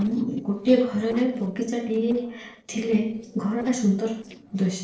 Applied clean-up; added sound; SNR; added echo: neural separator model SepFormer DNS4.